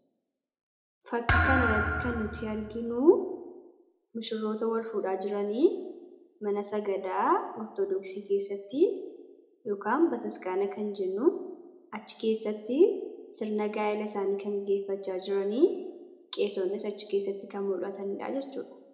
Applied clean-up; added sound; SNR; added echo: none; Thump, thud; 1 dB; reverberation time 0.5 s.